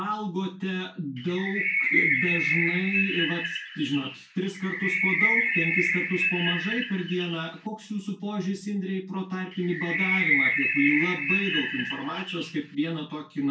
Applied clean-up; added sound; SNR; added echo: none; Bird; -3 dB; reverberation time 0.2 s.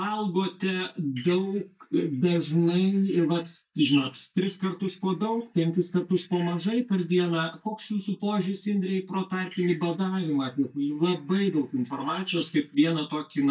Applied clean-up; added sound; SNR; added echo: neural mask model DeepFilterNet 3.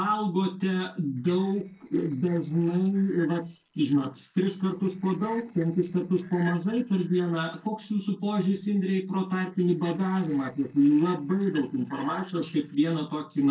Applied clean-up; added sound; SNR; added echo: neural separator model SepFormer DNS4.